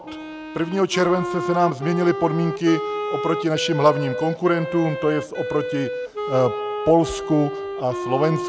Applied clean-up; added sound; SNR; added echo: none; Wind instrument, woodwind instrument; 6 dB; none.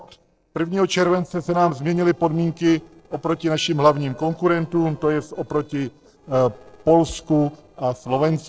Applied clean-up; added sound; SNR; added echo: neural separator model SepFormer DNS4.